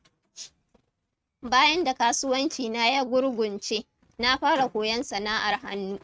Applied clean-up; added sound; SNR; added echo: neural mask model RNNoise.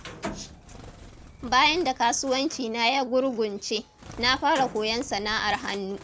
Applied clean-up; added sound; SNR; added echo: none; Bird; 16 dB; none.